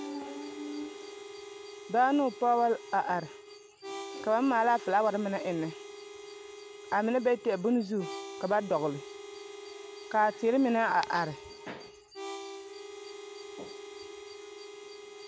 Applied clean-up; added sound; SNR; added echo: none; Harmonica; 13 dB; none.